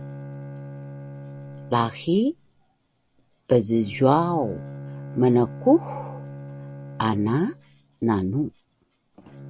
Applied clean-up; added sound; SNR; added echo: none; Bowed string instrument; 14 dB; none.